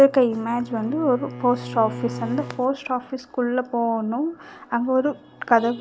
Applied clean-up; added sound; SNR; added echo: none; Bowed string instrument; 15 dB; none.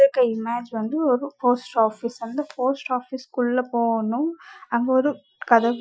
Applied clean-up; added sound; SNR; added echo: classical method Wiener filter.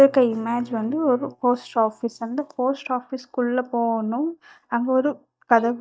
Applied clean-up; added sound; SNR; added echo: neural mask model DeepFilterNet 3.